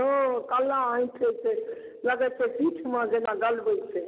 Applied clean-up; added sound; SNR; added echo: none; none; none; none.